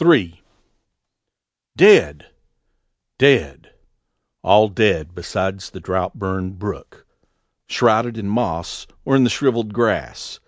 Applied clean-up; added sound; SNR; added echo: none; none; none; none.